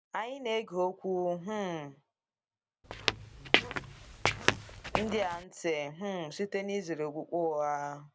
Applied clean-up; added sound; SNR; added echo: none; Squeak / Walk, footsteps; -3 dB; none.